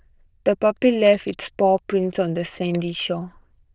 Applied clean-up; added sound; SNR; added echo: neural diffusion model UNIVERSE++.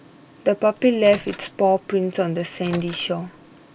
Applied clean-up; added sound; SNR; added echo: none; Microwave oven; 19 dB; none.